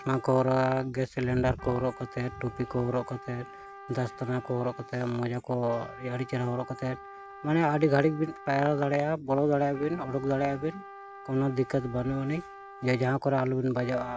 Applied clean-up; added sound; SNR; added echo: none; Trumpet; 17 dB; none.